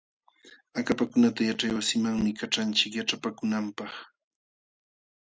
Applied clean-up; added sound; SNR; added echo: none; none; none; none.